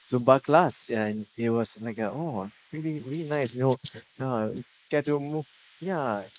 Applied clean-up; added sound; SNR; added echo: neural mask model Resemble Enhance denoiser.